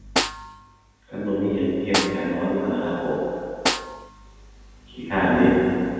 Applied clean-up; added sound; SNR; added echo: none; Snare drum; 6 dB; reverberation time 2.1 s.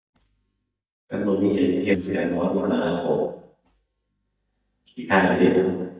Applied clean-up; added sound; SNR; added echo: neural mask model DeepFilterNet 3.